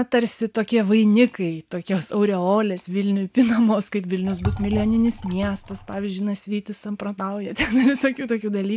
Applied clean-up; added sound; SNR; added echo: none; Liquid; 11 dB; none.